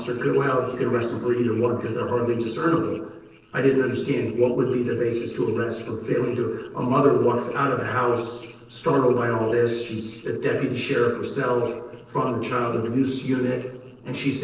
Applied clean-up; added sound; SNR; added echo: neural separator model SepFormer DNS4.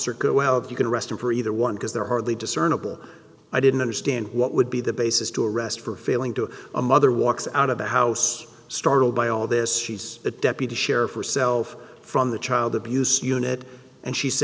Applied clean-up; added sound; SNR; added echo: none; none; none; none.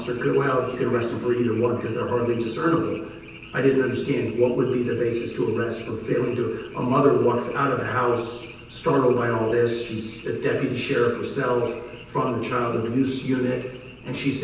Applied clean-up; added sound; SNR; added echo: none; Frog; 20 dB; reverberation time 0.9 s.